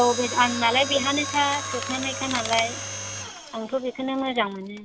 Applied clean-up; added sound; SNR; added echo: none; Mechanisms; 7 dB; none.